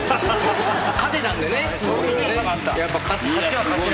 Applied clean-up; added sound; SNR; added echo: none; none; none; none.